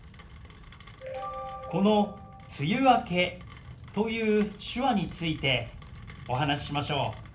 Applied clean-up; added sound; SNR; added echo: none; Rain; 16 dB; reverberation time 0.3 s.